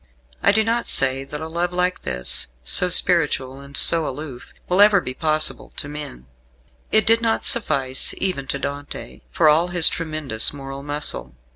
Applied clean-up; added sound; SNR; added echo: none; none; none; none.